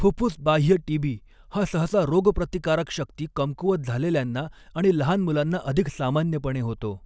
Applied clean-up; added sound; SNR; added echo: none; none; none; none.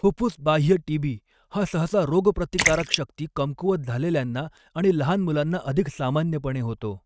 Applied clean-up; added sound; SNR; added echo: neural mask model RNNoise.